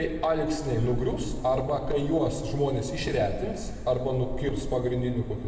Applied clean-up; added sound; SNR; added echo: none; none; none; reverberation time 2.3 s.